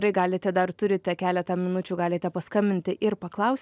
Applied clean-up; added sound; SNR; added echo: none; none; none; none.